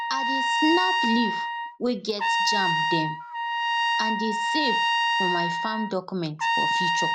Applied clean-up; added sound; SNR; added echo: none; Trumpet; -4 dB; none.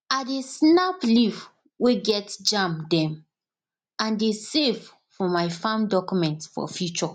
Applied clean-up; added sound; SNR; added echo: none; none; none; none.